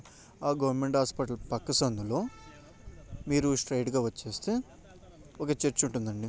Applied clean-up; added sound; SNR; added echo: none; none; none; none.